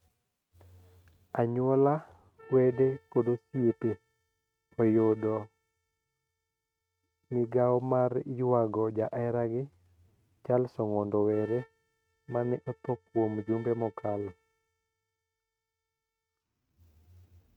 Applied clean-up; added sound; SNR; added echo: neural mask model RNNoise.